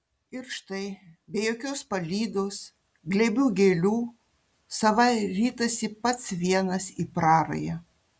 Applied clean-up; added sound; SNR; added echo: none; none; none; none.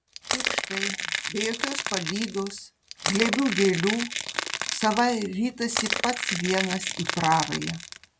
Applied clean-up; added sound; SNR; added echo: none; Crackle / Crushing; 3 dB; none.